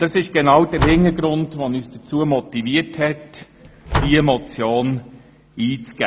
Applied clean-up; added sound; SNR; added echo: none; Slam; 8 dB; none.